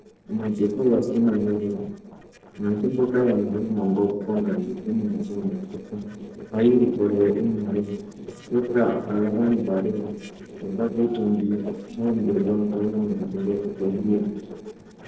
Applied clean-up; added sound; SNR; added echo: neural separator model SepFormer DNS4.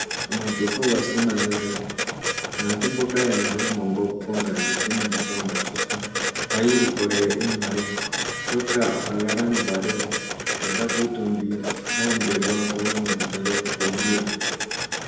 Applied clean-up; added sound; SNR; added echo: none; Printer; 1 dB; reverberation time 1.0 s.